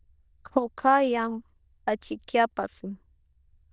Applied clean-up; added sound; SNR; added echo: neural diffusion model UNIVERSE++.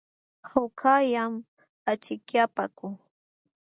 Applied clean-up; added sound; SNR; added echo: none; none; none; none.